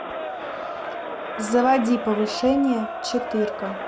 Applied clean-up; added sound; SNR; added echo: none; Crowd; 7 dB; none.